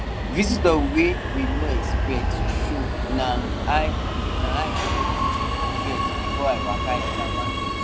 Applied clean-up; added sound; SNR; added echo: none; Subway, metro, underground; -3 dB; none.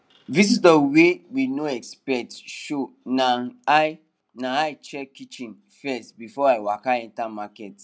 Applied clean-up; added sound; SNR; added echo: none; none; none; none.